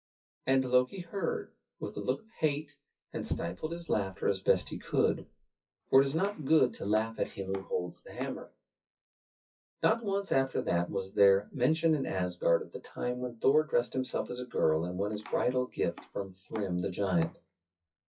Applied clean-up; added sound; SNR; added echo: classical method WPE with log-MMSE.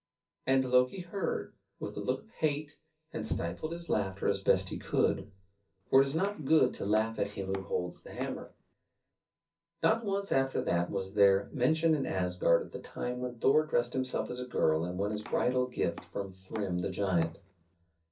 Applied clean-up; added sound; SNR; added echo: none; Domestic sounds, home sounds; 20 dB; reverberation time 0.3 s.